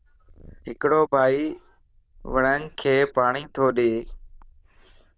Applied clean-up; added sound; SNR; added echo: neural diffusion model UNIVERSE++.